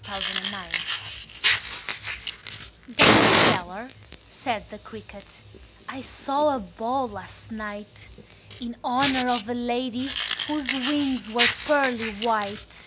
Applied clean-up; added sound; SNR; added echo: none; Fire; -1 dB; none.